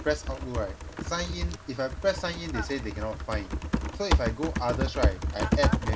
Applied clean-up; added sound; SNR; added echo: none; Typing; -2 dB; none.